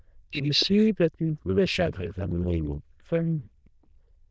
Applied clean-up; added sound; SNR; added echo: neural diffusion model UNIVERSE++.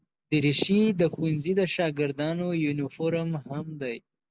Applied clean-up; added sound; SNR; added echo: none; none; none; none.